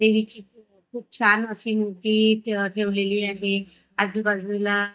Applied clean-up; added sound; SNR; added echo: neural mask model DeepFilterNet 3.